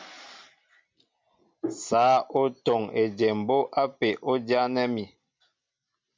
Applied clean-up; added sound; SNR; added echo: none; none; none; none.